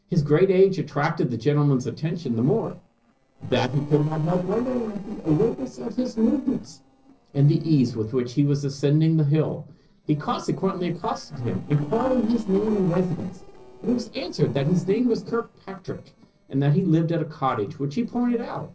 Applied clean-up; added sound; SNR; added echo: neural separator model SepFormer DNS4.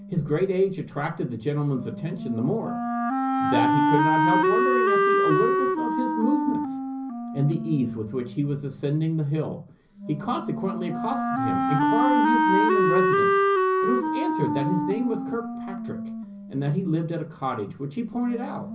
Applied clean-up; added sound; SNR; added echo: none; Wind instrument, woodwind instrument; -3 dB; reverberation time 0.5 s.